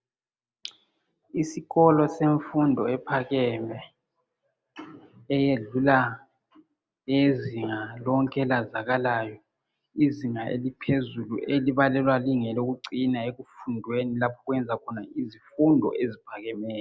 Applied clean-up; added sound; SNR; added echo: none; none; none; none.